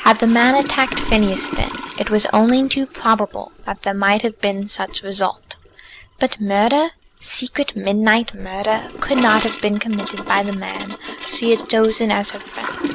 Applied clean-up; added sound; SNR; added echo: none; Toilet flush / Gurgling; 12 dB; none.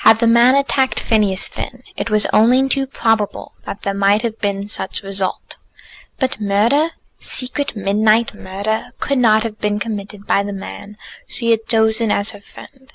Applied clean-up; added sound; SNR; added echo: none; none; none; none.